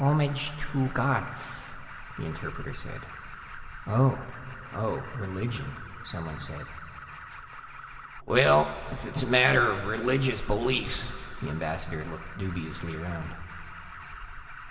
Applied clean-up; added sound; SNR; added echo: none; Alarm; 13 dB; reverberation time 2.3 s.